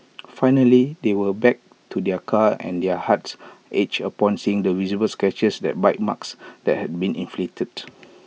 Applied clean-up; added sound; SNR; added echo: none; none; none; none.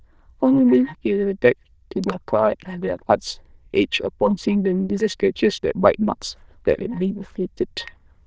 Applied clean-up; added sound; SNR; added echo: neural diffusion model UNIVERSE++.